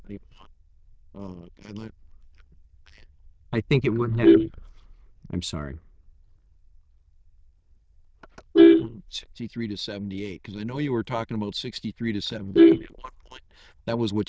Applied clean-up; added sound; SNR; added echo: neural diffusion model UNIVERSE++.